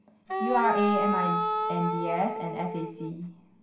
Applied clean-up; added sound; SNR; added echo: none; Wind instrument, woodwind instrument; 0 dB; reverberation time 0.5 s.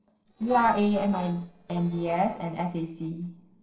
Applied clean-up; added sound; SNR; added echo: neural separator model SepFormer DNS4.